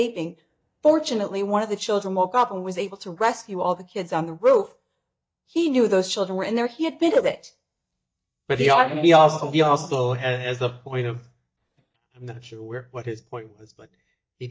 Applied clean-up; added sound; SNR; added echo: neural mask model DeepFilterNet 3.